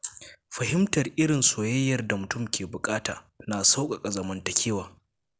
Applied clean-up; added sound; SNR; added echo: none; none; none; none.